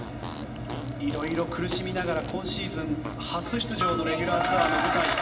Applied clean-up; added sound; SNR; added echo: none; Fart; 16 dB; reverberation time 0.8 s.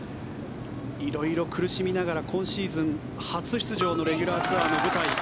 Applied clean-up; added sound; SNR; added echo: none; none; none; none.